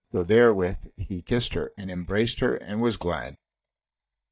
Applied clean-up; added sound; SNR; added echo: neural mask model DeepFilterNet 3.